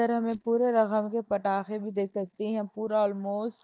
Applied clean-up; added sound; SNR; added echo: neural mask model DeepFilterNet 3.